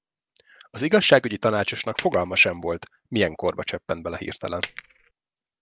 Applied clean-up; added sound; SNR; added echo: none; Coin (dropping); 6 dB; none.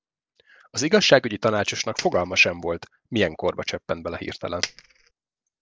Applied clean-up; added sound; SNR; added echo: neural separator model SepFormer DNS4.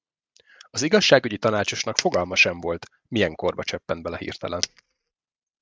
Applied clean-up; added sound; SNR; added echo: neural mask model RNNoise.